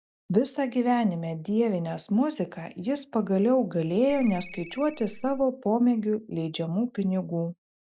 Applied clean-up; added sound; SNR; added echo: none; Ringtone; 15 dB; none.